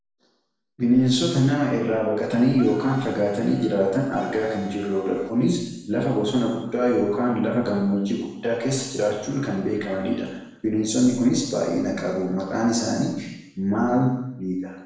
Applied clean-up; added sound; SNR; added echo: none; Wind instrument, woodwind instrument; 17 dB; reverberation time 0.9 s.